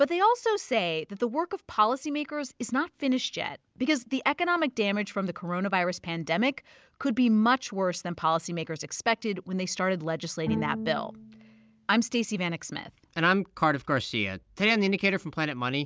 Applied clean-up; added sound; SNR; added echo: none; Bowed string instrument; 10 dB; none.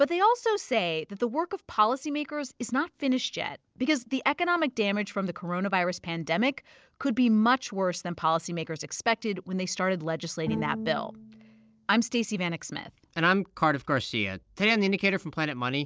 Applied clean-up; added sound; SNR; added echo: neural separator model SepFormer DNS4.